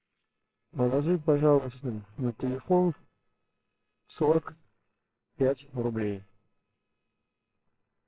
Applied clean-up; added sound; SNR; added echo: neural separator model SepFormer WHAMR!.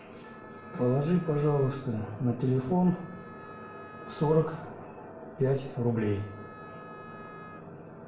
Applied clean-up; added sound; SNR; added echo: none; Wind instrument, woodwind instrument; 20 dB; reverberation time 0.6 s.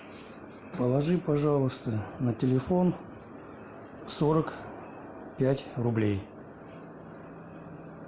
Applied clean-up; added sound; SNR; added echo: none; none; none; none.